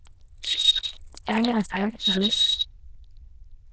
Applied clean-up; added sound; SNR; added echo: neural diffusion model UNIVERSE++.